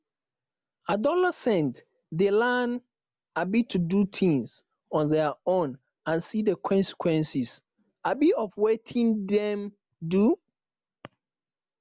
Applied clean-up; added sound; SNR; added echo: none; none; none; none.